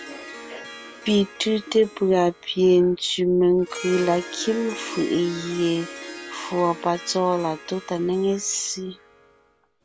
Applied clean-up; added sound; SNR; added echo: none; Harp; 15 dB; none.